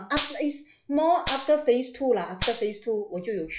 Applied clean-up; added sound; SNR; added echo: classical method log-MMSE.